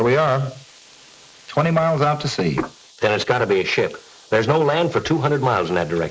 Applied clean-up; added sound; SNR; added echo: neural mask model Resemble Enhance denoiser.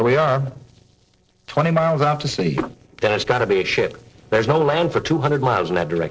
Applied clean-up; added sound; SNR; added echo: neural separator model SepFormer DNS4.